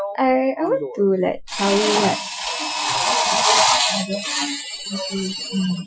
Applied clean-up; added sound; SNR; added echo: classical method Wiener filter.